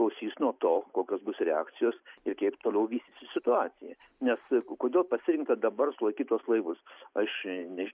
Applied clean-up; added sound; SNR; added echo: none; none; none; none.